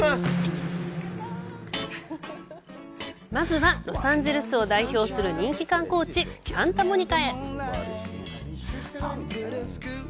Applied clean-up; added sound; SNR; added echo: none; none; none; none.